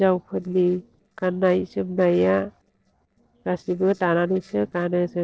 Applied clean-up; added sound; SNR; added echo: neural separator model SepFormer DNS4.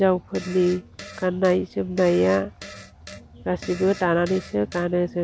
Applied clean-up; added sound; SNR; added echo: none; Fart; 18 dB; none.